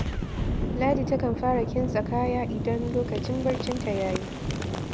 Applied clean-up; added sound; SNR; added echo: none; Boom; 0 dB; none.